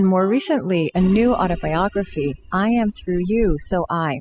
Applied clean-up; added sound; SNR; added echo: classical method spectral subtraction.